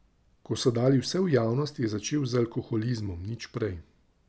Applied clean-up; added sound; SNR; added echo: none; none; none; none.